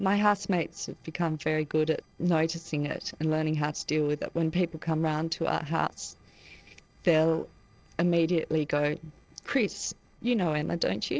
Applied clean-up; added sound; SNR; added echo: neural separator model SepFormer DNS4.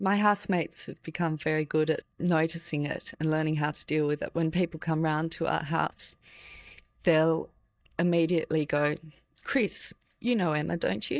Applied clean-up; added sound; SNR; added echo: neural mask model DeepFilterNet 3.